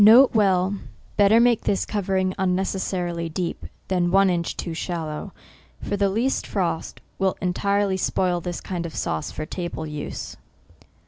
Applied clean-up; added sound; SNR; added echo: none; none; none; none.